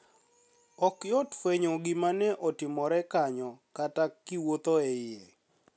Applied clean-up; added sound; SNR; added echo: none; none; none; none.